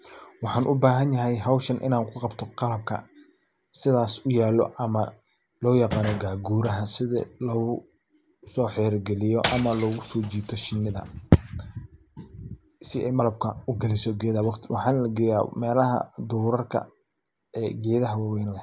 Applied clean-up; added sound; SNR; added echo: none; Shatter / Crushing; 7 dB; none.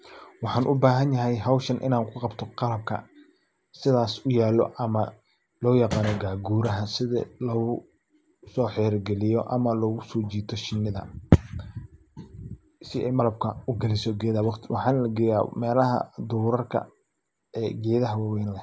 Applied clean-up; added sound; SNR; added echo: none; none; none; none.